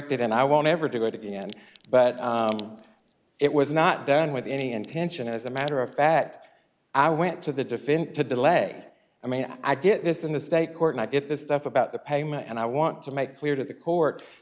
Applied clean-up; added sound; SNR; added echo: none; Crack; 17 dB; none.